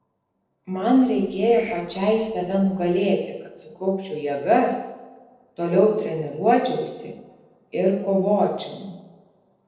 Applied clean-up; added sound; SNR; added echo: neural separator model SepFormer DNS4.